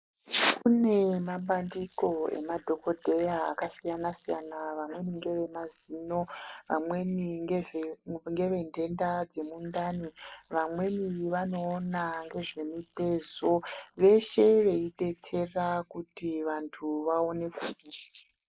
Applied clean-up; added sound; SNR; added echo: neural mask model Resemble Enhance denoiser.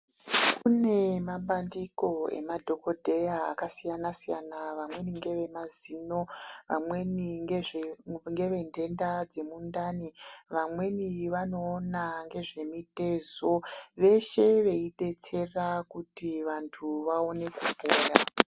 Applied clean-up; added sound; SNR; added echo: none; none; none; none.